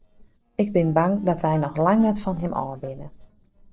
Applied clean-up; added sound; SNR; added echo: neural separator model SepFormer DNS4.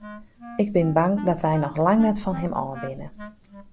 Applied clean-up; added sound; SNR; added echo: none; Wind instrument, woodwind instrument; 16 dB; none.